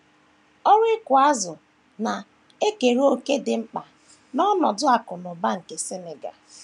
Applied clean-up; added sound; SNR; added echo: none; none; none; none.